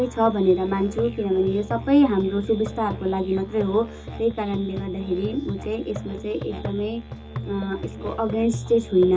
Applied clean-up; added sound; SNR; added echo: none; Musical instrument; 11 dB; reverberation time 0.2 s.